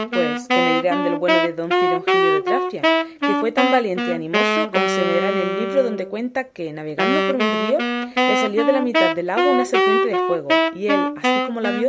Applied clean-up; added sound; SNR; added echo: none; Wind instrument, woodwind instrument; -3 dB; none.